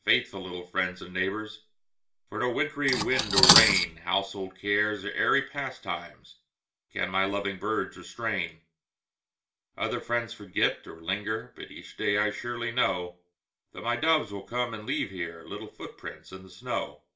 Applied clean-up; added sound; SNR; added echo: none; Cutlery, silverware; -4 dB; reverberation time 0.3 s.